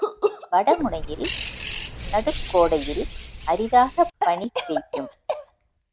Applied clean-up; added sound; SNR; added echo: none; Cough + Bird; 5 dB; none.